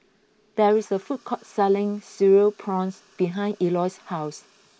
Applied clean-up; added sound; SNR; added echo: neural mask model Resemble Enhance denoiser.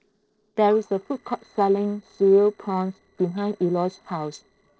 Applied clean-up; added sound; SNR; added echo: neural separator model SepFormer DNS4.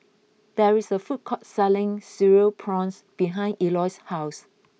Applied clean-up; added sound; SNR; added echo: none; none; none; none.